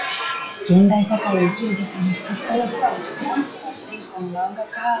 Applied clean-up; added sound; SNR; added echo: classical method WPE with log-MMSE.